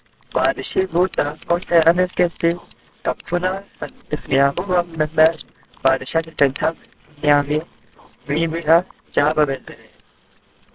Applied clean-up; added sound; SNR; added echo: neural separator model SepFormer WHAMR!.